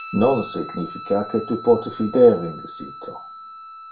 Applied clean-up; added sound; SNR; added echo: none; Guitar; 11 dB; reverberation time 0.3 s.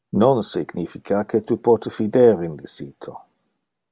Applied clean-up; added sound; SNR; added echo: none; none; none; none.